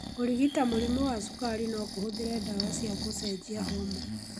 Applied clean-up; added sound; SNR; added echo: none; Breathing; 5 dB; none.